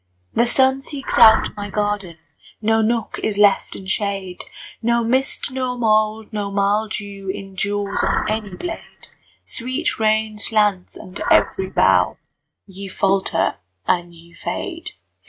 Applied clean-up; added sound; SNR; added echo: neural mask model RNNoise.